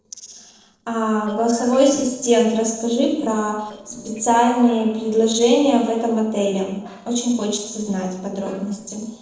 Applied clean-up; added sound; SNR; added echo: neural separator model SepFormer DNS4.